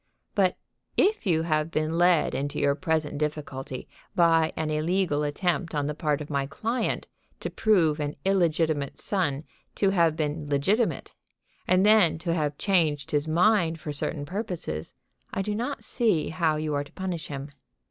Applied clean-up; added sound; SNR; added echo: none; none; none; none.